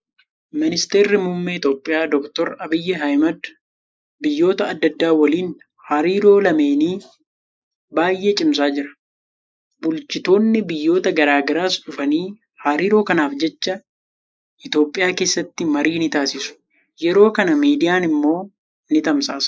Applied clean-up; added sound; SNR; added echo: neural mask model Resemble Enhance denoiser.